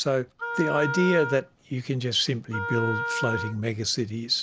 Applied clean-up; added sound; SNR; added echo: none; Wind instrument, woodwind instrument; 6 dB; none.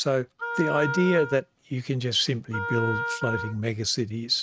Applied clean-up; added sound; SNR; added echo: neural mask model RNNoise.